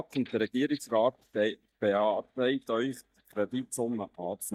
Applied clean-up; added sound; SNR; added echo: neural mask model DeepFilterNet 3.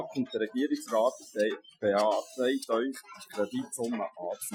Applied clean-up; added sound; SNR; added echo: classical method Wiener filter.